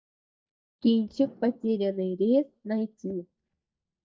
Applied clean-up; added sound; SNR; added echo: neural mask model DeepFilterNet 3.